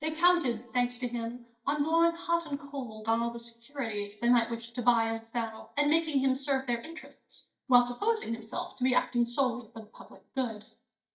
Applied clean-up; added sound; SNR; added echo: neural mask model DeepFilterNet 3.